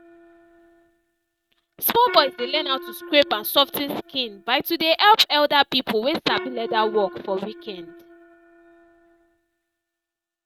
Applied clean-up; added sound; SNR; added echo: neural mask model RNNoise.